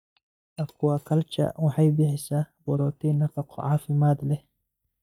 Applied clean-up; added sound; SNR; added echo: neural mask model DeepFilterNet 3.